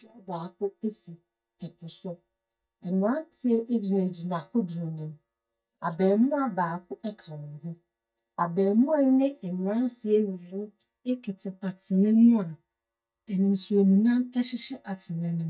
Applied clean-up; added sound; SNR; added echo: neural mask model DeepFilterNet 3.